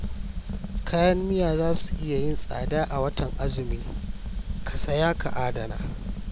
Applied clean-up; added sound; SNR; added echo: none; Fire; 3 dB; none.